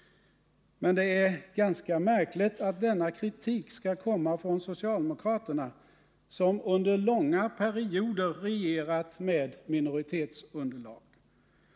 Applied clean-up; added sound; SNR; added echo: none; none; none; none.